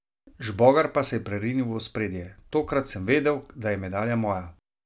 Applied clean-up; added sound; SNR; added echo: none; none; none; none.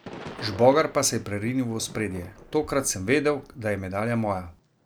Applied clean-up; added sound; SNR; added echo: none; Thunder / Rain; 18 dB; none.